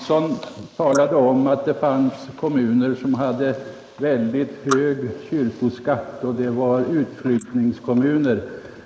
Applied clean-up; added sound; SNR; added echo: neural mask model Resemble Enhance denoiser.